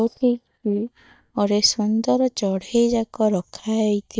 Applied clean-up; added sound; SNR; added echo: neural mask model DeepFilterNet 3.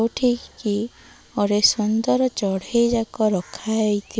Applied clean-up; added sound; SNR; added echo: none; none; none; none.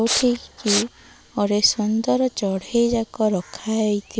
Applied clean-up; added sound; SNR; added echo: none; Respiratory sounds; 3 dB; none.